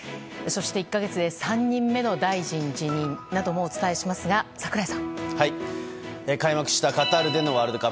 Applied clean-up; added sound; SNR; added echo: none; none; none; none.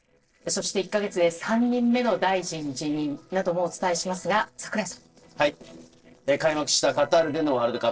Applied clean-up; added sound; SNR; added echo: neural separator model SepFormer DNS4.